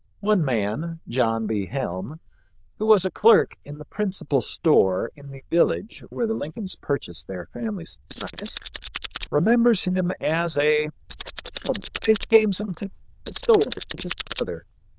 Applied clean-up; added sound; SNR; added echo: neural diffusion model UNIVERSE++.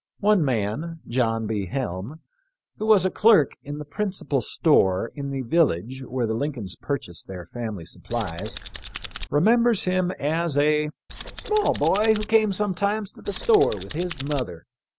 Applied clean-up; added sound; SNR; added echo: none; Tools; 12 dB; none.